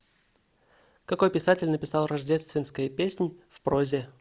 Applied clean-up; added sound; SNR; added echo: none; none; none; none.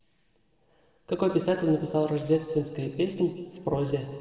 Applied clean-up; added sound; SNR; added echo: none; none; none; reverberation time 1.6 s.